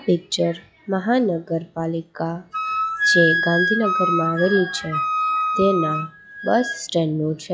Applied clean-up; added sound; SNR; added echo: classical method log-MMSE.